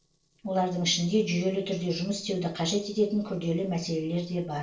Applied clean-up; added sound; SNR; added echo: neural separator model SepFormer DNS4.